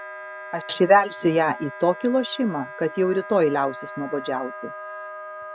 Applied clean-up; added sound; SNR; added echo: none; Wind instrument, woodwind instrument; 13 dB; none.